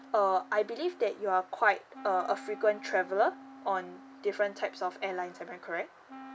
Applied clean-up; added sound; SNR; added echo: none; Wind instrument, woodwind instrument; 19 dB; none.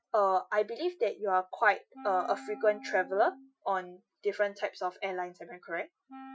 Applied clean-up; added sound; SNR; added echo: classical method Wiener filter.